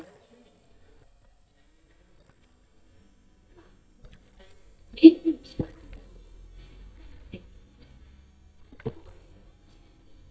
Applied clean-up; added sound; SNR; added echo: neural mask model DeepFilterNet 3.